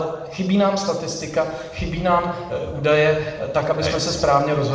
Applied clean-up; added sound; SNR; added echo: none; none; none; reverberation time 1.0 s.